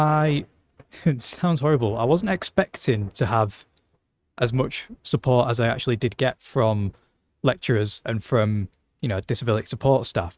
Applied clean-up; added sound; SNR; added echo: neural mask model RNNoise.